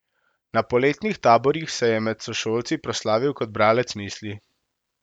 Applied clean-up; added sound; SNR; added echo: none; none; none; none.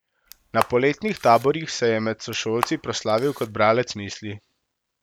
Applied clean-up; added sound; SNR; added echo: none; Camera; 11 dB; none.